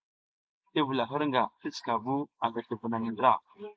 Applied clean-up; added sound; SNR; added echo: neural mask model Resemble Enhance denoiser.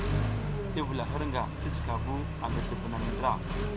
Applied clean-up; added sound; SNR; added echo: none; Accelerating, revving, vroom; -4 dB; none.